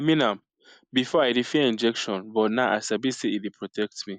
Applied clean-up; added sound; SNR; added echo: neural mask model Resemble Enhance denoiser.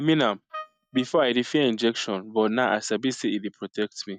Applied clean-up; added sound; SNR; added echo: neural mask model RNNoise.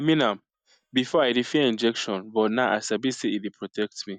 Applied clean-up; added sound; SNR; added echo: neural mask model DeepFilterNet 3.